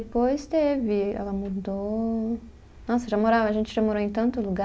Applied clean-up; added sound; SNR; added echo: none; none; none; none.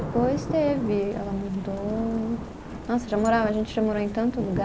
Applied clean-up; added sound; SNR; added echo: none; Thunder / Rain; 8 dB; none.